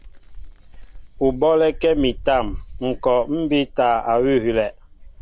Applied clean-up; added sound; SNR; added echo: none; Wind; 13 dB; none.